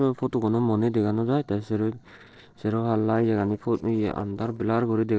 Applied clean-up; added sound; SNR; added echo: neural separator model SepFormer DNS4.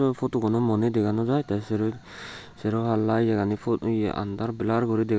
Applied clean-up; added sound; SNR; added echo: none; none; none; none.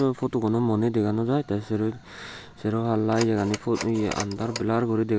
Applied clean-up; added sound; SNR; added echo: none; Telephone; 16 dB; none.